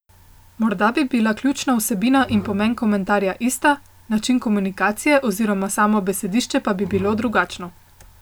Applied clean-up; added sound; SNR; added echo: none; Bowed string instrument; 16 dB; none.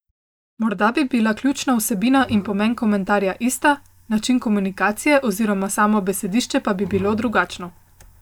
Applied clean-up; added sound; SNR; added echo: neural mask model DeepFilterNet 3.